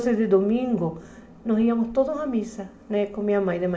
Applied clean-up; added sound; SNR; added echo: none; none; none; reverberation time 2.1 s.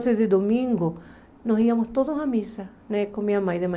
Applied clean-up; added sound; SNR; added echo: none; none; none; none.